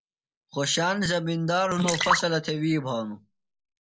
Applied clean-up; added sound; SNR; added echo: neural mask model Resemble Enhance denoiser.